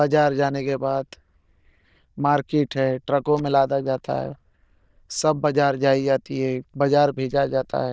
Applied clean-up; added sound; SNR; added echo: neural diffusion model UNIVERSE++.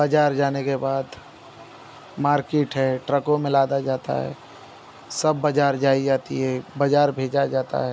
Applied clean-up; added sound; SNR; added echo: none; none; none; none.